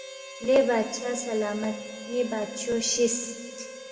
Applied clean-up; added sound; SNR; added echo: none; Harmonica; 13 dB; reverberation time 1.7 s.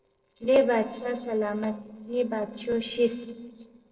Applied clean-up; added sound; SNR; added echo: neural separator model SepFormer DNS4.